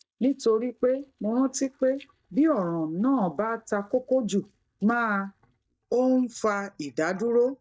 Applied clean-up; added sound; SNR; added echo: neural mask model DeepFilterNet 3.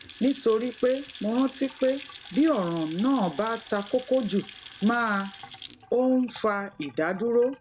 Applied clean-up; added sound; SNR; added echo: none; Sink (filling or washing) / Water tap, faucet / Splash, splatter; 13 dB; none.